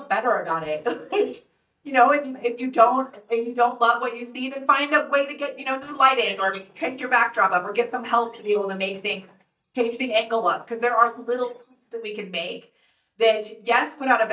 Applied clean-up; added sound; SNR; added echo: neural mask model DeepFilterNet 3.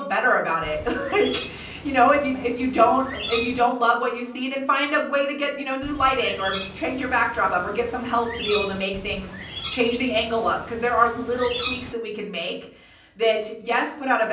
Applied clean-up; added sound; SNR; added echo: none; Bird; 11 dB; reverberation time 0.6 s.